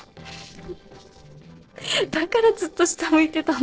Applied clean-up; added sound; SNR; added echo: neural separator model SepFormer DNS4.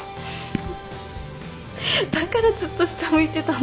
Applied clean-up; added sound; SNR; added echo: none; Fireworks; 13 dB; none.